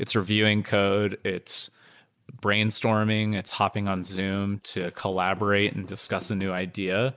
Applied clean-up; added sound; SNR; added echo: neural mask model Resemble Enhance denoiser.